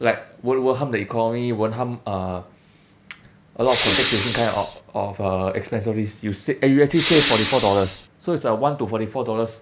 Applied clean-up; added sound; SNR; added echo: none; Respiratory sounds; 3 dB; none.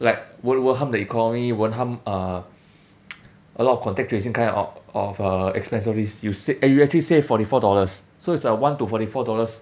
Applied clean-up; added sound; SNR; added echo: none; none; none; none.